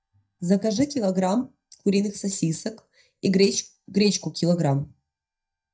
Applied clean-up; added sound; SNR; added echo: neural mask model DeepFilterNet 3.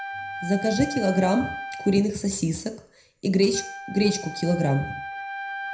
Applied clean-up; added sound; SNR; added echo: none; Wind instrument, woodwind instrument; 10 dB; reverberation time 0.5 s.